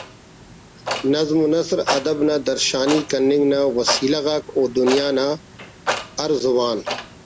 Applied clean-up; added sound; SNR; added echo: none; Clock; 10 dB; none.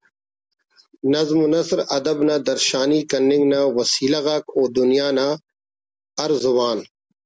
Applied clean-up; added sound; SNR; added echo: none; none; none; none.